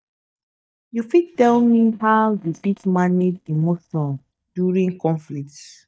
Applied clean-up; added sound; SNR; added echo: neural mask model DeepFilterNet 3.